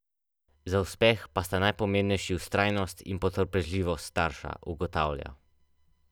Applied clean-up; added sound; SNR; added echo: none; none; none; none.